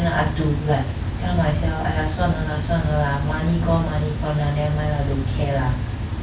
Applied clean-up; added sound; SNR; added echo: none; none; none; none.